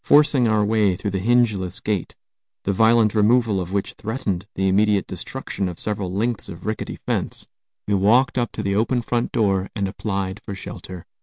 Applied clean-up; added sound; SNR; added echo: none; none; none; none.